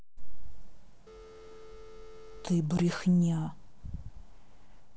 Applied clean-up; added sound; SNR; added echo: none; Telephone; 19 dB; none.